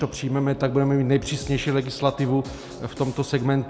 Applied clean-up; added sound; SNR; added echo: none; Drum kit; 19 dB; none.